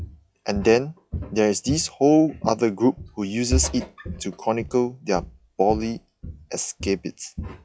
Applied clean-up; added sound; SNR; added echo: classical method log-MMSE.